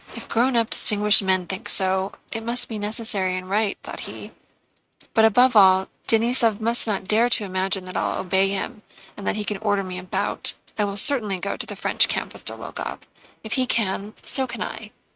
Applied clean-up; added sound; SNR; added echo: neural mask model RNNoise.